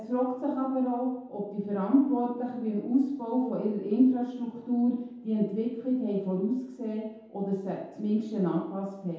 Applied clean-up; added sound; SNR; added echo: none; none; none; reverberation time 0.8 s.